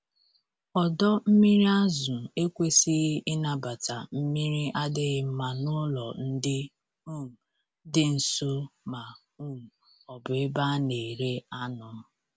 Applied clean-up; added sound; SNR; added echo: none; none; none; none.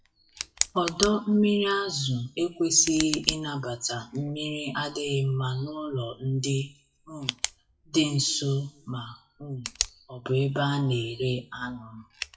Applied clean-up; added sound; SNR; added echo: classical method WPE with log-MMSE.